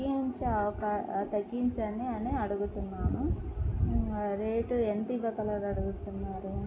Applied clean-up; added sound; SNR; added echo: none; none; none; none.